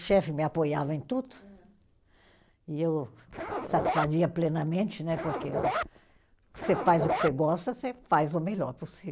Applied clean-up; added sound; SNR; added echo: none; Zipper (clothing); 4 dB; none.